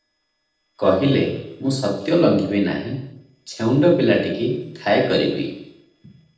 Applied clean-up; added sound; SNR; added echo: neural separator model SepFormer DNS4.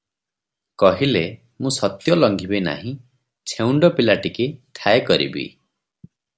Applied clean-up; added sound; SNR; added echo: none; none; none; none.